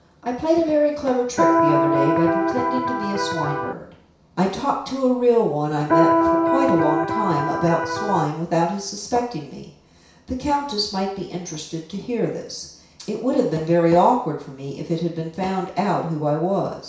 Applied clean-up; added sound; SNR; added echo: none; Electric guitar; -3 dB; reverberation time 0.6 s.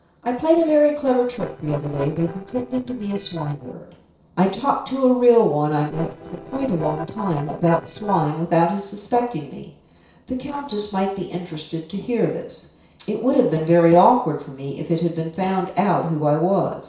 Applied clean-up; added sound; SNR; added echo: neural separator model SepFormer DNS4.